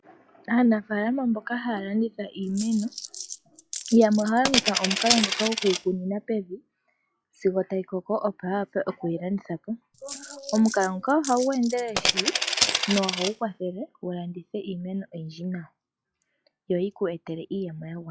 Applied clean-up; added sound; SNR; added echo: classical method log-MMSE.